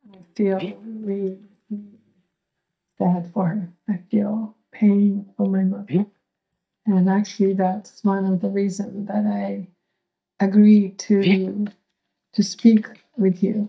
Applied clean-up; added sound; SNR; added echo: neural mask model DeepFilterNet 3.